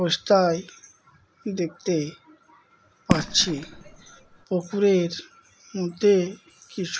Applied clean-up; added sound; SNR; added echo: none; Fireworks; 4 dB; none.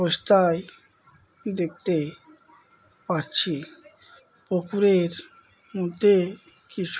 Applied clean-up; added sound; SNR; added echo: none; none; none; none.